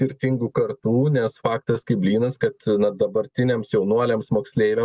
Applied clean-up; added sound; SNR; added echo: none; none; none; none.